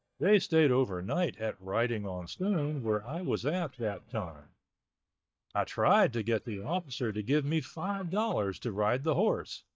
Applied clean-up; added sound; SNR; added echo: neural mask model DeepFilterNet 3.